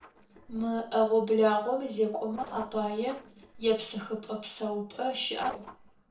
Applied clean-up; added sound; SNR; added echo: neural separator model SepFormer DNS4.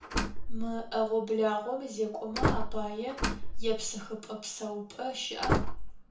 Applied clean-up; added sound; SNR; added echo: none; Slam; -2 dB; reverberation time 0.7 s.